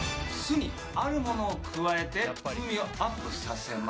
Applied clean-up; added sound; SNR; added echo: none; none; none; none.